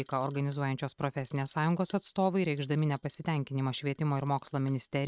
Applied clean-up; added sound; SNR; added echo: neural mask model RNNoise.